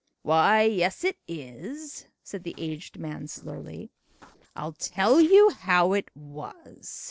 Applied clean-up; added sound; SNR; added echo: neural separator model SepFormer DNS4.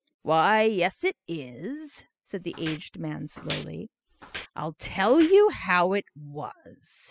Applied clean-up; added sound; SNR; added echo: classical method spectral subtraction.